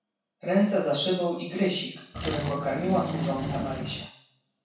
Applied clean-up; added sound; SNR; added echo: none; Accelerating, revving, vroom; 5 dB; reverberation time 0.6 s.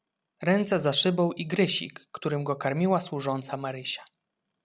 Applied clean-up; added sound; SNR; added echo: none; none; none; none.